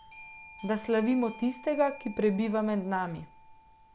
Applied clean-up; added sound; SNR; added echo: none; Doorbell; 19 dB; none.